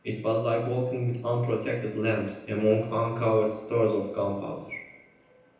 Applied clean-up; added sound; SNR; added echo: none; none; none; reverberation time 0.9 s.